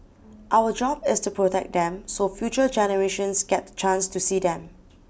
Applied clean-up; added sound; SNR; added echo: none; none; none; none.